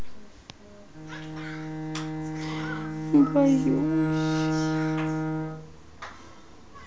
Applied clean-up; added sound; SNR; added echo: none; Bowed string instrument; 2 dB; none.